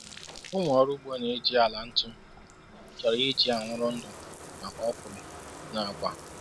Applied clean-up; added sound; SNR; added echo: none; Bathtub (filling or washing); 15 dB; none.